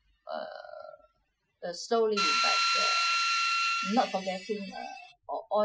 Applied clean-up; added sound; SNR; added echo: classical method Wiener filter.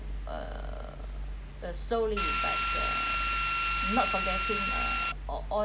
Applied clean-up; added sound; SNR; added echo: none; Drill; -5 dB; none.